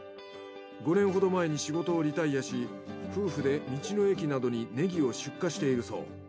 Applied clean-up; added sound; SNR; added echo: none; none; none; none.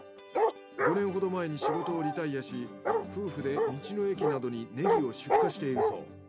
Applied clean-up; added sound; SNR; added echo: none; Bark; -2 dB; none.